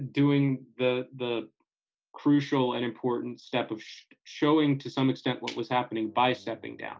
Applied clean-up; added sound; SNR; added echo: none; none; none; none.